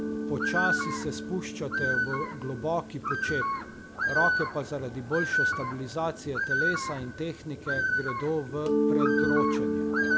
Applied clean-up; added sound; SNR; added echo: none; Mallet percussion + Bird; -4 dB; none.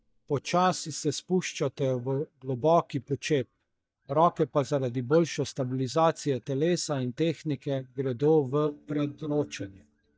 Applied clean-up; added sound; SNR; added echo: neural mask model DeepFilterNet 3.